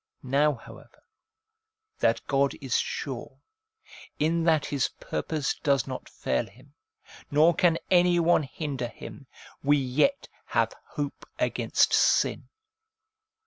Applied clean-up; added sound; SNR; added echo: none; none; none; none.